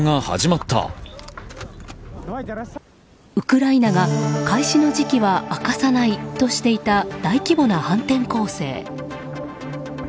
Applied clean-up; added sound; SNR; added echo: none; none; none; none.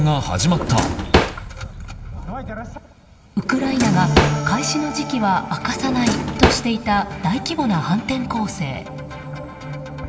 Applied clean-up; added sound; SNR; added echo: none; Drawer open or close; 0 dB; reverberation time 2.4 s.